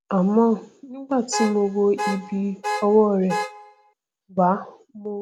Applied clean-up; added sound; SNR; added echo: none; Alarm / Car; 8 dB; none.